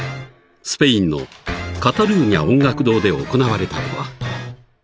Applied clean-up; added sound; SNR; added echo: none; none; none; none.